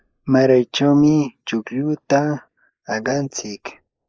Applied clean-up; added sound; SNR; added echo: neural mask model Resemble Enhance denoiser.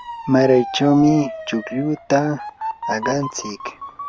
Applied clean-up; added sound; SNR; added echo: none; Motor vehicle (road) / Siren; 11 dB; none.